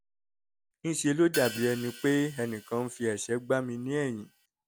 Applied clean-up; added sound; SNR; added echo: none; Hi-hat; 14 dB; none.